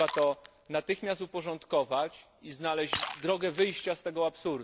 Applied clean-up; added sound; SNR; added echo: none; Shatter; 11 dB; none.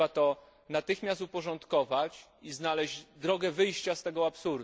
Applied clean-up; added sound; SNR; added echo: none; none; none; none.